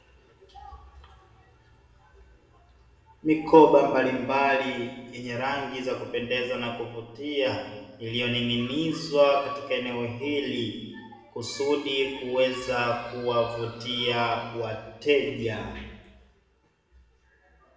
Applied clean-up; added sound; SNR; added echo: none; none; none; reverberation time 1.1 s.